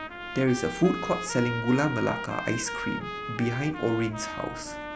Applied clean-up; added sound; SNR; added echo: none; Trumpet; 8 dB; none.